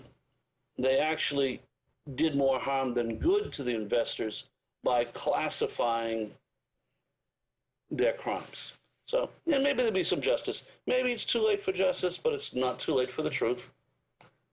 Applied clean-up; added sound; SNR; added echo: none; none; none; none.